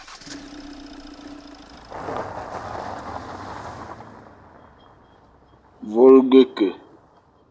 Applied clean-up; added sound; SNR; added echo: none; Engine starting; 14 dB; none.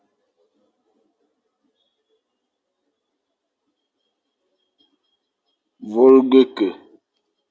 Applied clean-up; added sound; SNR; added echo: none; none; none; none.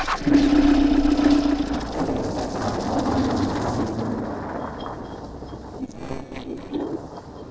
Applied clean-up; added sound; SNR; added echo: neural separator model SepFormer DNS4.